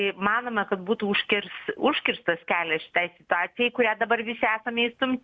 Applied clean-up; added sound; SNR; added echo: none; none; none; none.